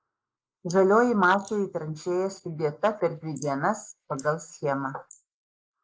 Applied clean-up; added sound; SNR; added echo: neural mask model Resemble Enhance denoiser.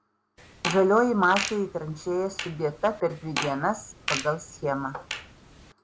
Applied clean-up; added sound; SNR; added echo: none; Fart; 9 dB; none.